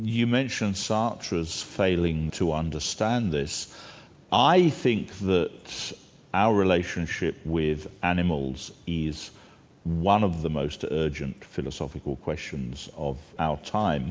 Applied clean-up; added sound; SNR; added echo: none; none; none; none.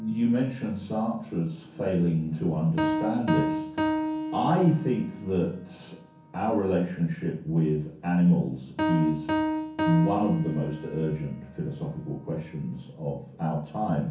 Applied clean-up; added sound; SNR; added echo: none; Piano; 6 dB; reverberation time 0.6 s.